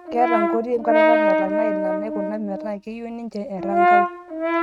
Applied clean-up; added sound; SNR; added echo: neural mask model RNNoise.